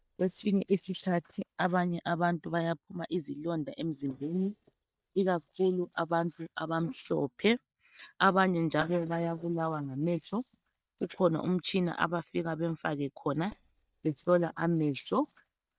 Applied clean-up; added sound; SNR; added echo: neural mask model DeepFilterNet 3.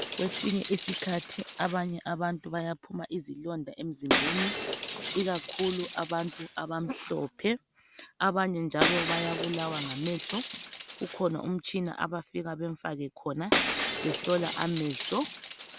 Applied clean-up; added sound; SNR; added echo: none; Shatter; 3 dB; none.